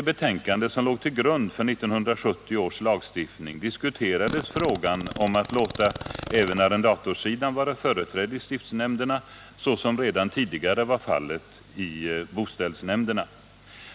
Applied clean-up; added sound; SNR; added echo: none; Fart; 10 dB; none.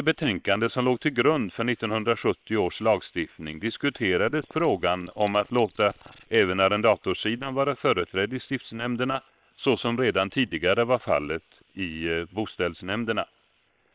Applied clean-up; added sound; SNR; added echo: neural separator model SepFormer WHAM!.